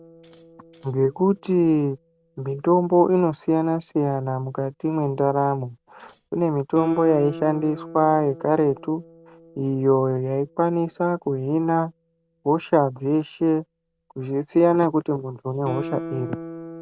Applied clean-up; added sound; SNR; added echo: none; Scissors + Guitar; 17 dB; none.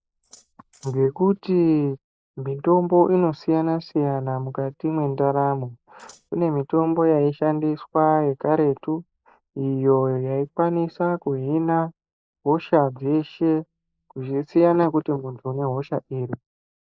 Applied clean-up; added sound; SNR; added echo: neural mask model Resemble Enhance denoiser.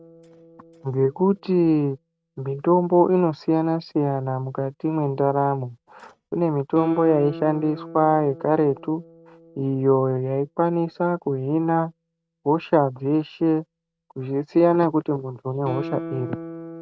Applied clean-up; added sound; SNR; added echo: neural mask model RNNoise.